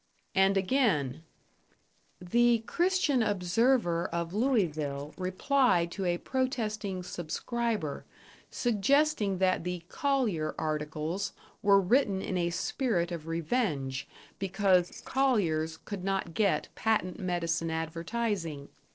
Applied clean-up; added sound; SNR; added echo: neural separator model SepFormer DNS4.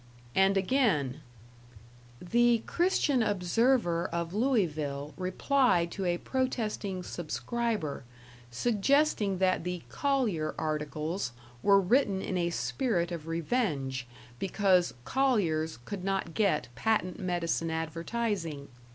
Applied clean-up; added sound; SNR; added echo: none; none; none; none.